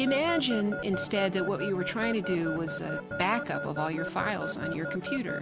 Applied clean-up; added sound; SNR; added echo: none; Alarm / Keyboard (musical); 8 dB; none.